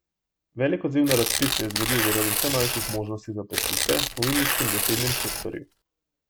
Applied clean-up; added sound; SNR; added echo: none; Tearing; -1 dB; none.